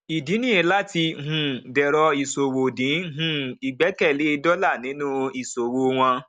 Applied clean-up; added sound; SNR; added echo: none; none; none; none.